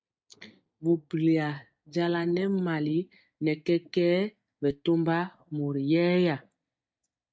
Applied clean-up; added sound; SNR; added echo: neural mask model DeepFilterNet 3.